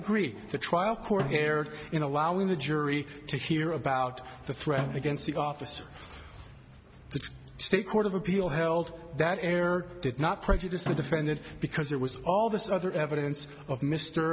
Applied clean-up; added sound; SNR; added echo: none; Snare drum; 13 dB; none.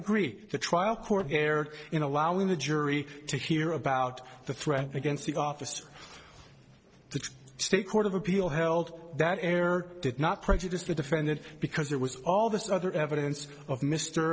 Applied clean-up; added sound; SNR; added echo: neural separator model SepFormer DNS4.